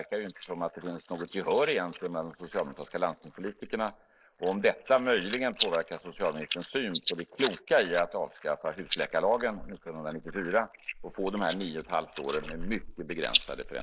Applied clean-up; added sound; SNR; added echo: neural mask model Resemble Enhance denoiser.